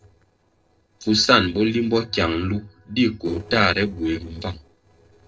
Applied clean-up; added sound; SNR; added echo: neural separator model SepFormer DNS4.